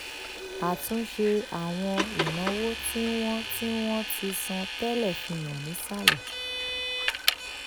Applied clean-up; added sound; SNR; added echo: none; Vehicle; 1 dB; none.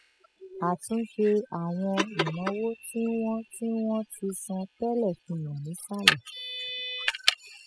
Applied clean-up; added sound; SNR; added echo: classical method spectral subtraction.